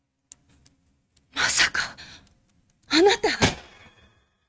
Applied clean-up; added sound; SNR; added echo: neural mask model RNNoise.